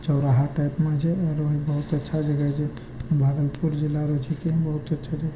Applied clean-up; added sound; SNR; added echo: none; none; none; reverberation time 2.4 s.